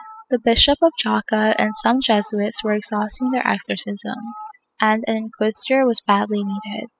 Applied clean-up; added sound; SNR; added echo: classical method spectral subtraction.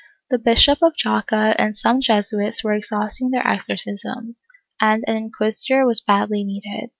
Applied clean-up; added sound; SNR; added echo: none; none; none; none.